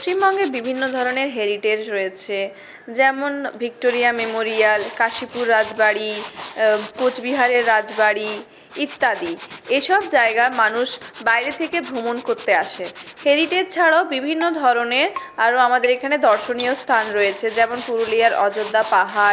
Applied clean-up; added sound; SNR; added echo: none; Keyboard (musical) + Tools; 16 dB; none.